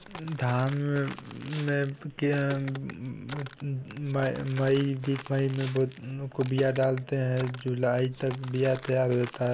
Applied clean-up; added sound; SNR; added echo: none; Walk, footsteps; 16 dB; none.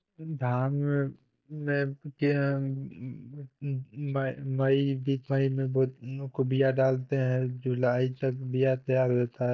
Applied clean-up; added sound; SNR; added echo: neural mask model DeepFilterNet 3.